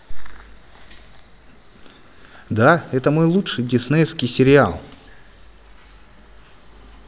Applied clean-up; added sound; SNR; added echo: none; none; none; none.